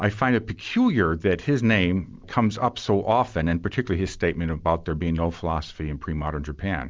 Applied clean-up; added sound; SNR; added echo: none; none; none; none.